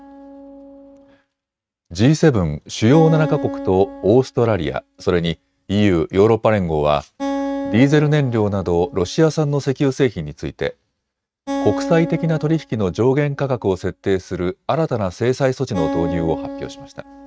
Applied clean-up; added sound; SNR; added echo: neural mask model RNNoise.